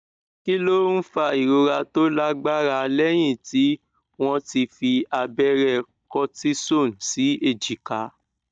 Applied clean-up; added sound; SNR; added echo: neural mask model DeepFilterNet 3.